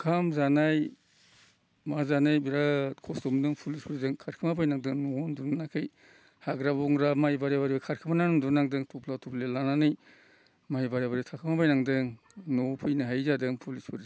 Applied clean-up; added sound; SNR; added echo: none; none; none; none.